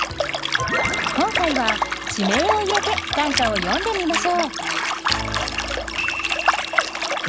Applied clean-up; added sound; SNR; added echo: none; Liquid; -1 dB; none.